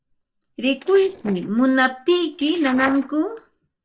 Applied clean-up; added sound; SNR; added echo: neural separator model SepFormer DNS4.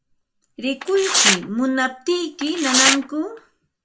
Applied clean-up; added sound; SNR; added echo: none; Tearing; -1 dB; reverberation time 0.2 s.